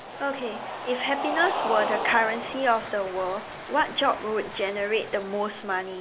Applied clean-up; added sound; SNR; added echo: none; Cheering; 6 dB; none.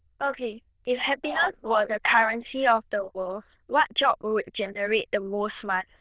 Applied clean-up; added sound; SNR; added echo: neural diffusion model UNIVERSE++.